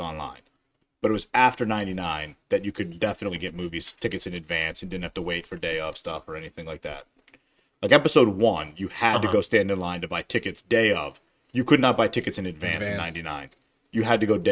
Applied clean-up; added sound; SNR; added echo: neural mask model RNNoise.